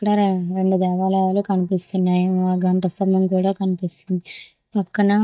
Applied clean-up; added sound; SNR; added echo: neural mask model DeepFilterNet 3.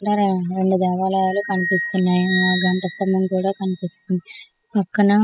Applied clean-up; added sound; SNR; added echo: classical method spectral subtraction.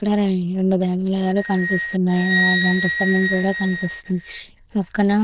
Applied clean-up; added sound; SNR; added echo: neural diffusion model UNIVERSE++.